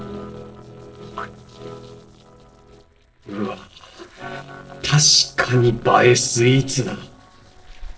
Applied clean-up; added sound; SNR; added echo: neural separator model SepFormer DNS4.